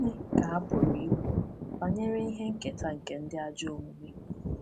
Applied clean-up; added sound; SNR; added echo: none; Thunder; -2 dB; none.